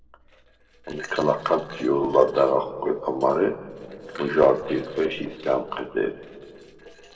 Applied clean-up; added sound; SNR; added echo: neural separator model SepFormer DNS4.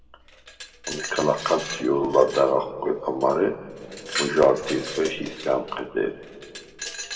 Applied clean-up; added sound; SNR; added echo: none; Glass; 13 dB; reverberation time 1.8 s.